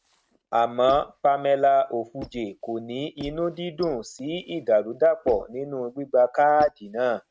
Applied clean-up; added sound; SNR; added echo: neural mask model RNNoise.